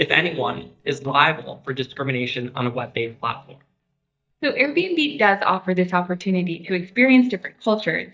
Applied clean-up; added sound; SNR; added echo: neural mask model DeepFilterNet 3.